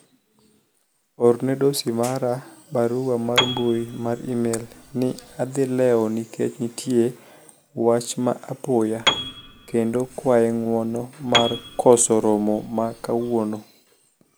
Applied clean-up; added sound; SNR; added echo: none; Piano; 7 dB; none.